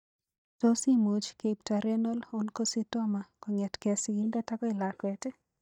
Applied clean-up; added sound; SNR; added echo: neural mask model DeepFilterNet 3.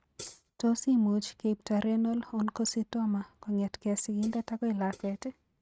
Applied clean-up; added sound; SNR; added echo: neural mask model RNNoise.